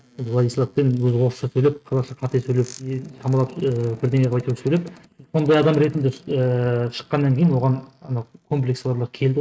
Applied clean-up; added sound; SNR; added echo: neural mask model RNNoise.